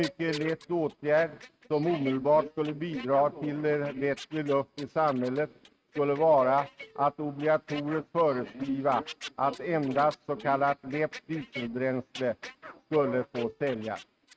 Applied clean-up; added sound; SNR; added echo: neural mask model RNNoise.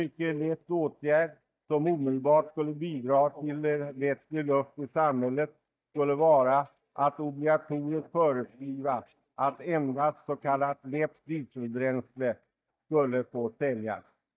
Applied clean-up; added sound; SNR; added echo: neural mask model DeepFilterNet 3.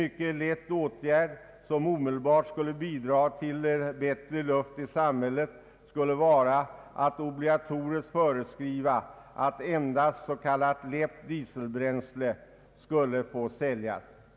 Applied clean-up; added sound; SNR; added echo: none; none; none; none.